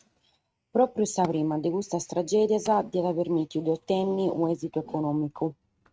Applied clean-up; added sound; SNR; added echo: neural mask model RNNoise.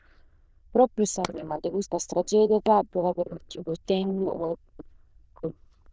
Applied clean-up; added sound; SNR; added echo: neural diffusion model UNIVERSE++.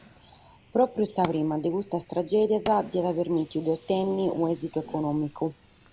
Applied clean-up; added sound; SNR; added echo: none; Fire; 19 dB; none.